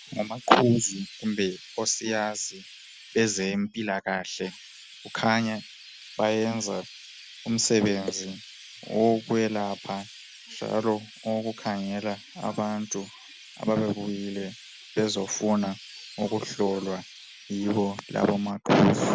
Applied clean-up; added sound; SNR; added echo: none; Chirp, tweet; 19 dB; none.